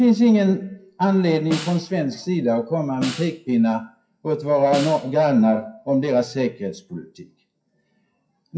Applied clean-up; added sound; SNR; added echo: classical method WPE with log-MMSE.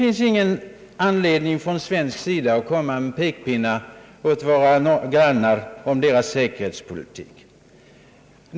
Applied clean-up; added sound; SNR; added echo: none; none; none; none.